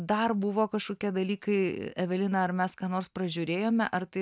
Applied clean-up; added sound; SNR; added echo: none; none; none; none.